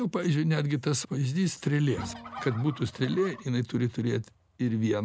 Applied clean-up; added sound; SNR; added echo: none; Bowed string instrument + Fowl; 15 dB; none.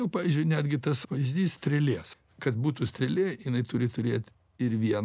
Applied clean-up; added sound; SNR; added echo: none; none; none; none.